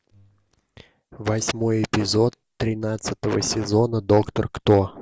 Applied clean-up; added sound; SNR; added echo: none; none; none; none.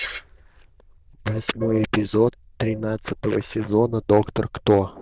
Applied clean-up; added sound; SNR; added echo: neural diffusion model UNIVERSE++.